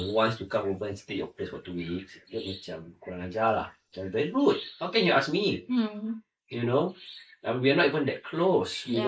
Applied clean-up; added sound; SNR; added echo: neural mask model Resemble Enhance denoiser.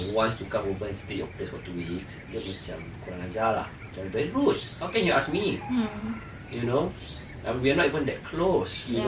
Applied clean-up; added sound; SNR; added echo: none; Cricket / Chicken, rooster; 12 dB; none.